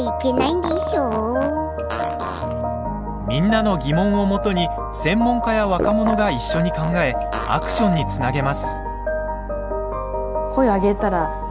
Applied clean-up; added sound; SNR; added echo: none; Fart; 10 dB; none.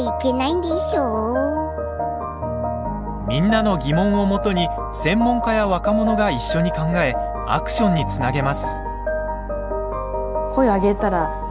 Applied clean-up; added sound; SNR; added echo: none; none; none; none.